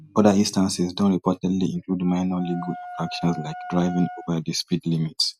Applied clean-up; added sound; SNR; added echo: none; Wind instrument, woodwind instrument; 15 dB; none.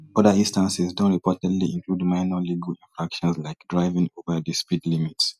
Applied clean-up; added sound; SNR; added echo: none; none; none; none.